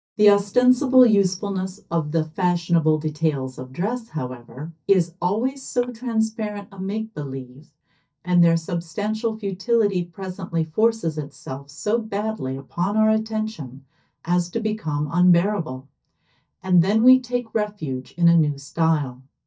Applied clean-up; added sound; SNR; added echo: neural mask model DeepFilterNet 3.